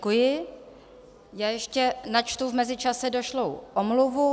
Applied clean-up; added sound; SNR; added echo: none; none; none; none.